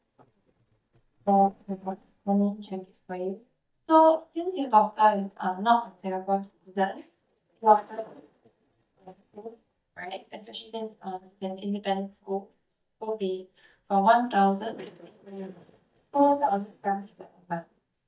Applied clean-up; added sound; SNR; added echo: neural mask model DeepFilterNet 3.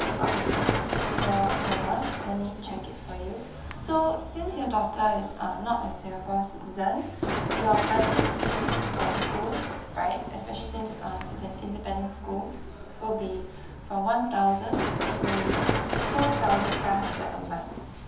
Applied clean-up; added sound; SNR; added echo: none; Run; 1 dB; reverberation time 0.8 s.